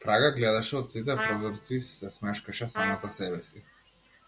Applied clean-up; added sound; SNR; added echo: none; Trumpet; 5 dB; none.